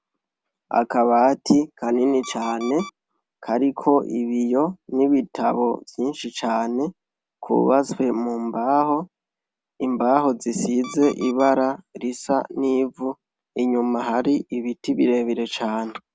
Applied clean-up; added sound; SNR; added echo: none; Alarm; 19 dB; none.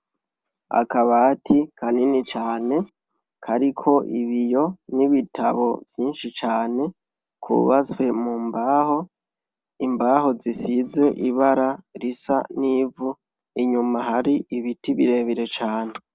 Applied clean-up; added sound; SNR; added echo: neural separator model SepFormer DNS4.